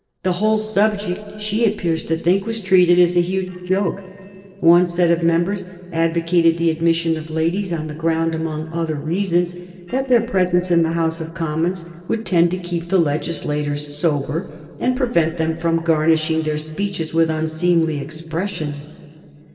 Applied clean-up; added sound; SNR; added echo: neural separator model SepFormer DNS4.